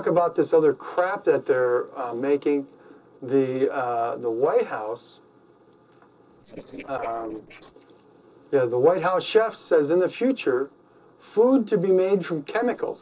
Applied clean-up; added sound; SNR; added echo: neural separator model SepFormer DNS4.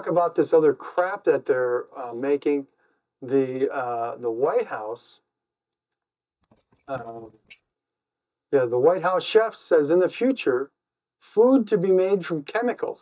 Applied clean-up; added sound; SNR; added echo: neural mask model DeepFilterNet 3.